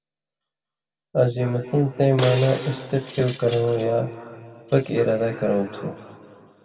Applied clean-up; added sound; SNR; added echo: none; Shatter; 15 dB; reverberation time 2.6 s.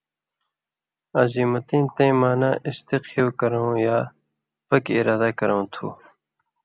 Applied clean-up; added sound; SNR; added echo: none; none; none; none.